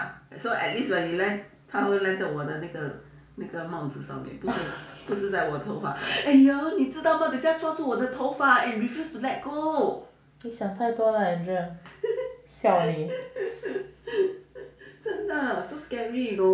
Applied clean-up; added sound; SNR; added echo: none; none; none; reverberation time 0.4 s.